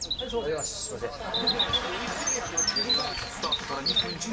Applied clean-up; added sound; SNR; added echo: none; Bird vocalization, bird call, bird song; -2 dB; reverberation time 2.1 s.